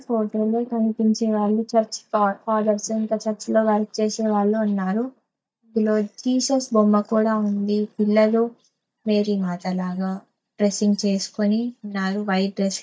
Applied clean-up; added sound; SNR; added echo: neural mask model DeepFilterNet 3.